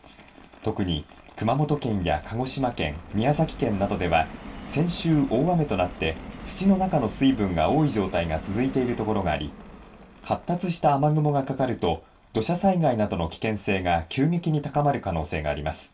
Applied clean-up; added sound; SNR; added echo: none; Subway, metro, underground; 17 dB; reverberation time 0.2 s.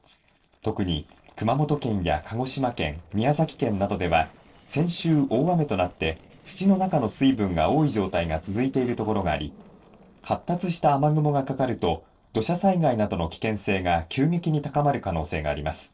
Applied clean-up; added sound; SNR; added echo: neural separator model SepFormer DNS4.